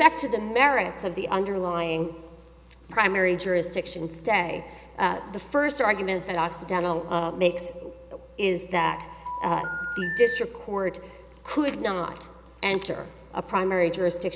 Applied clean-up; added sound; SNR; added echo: none; Telephone; 5 dB; none.